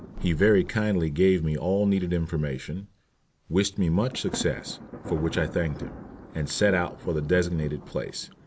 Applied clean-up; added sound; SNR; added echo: none; Thunder; 16 dB; none.